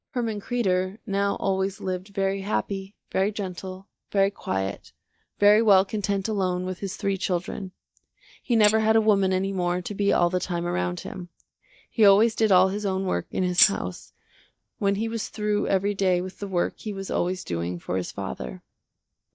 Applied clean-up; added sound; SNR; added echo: neural mask model DeepFilterNet 3.